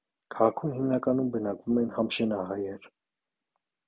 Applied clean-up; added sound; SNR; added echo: none; none; none; none.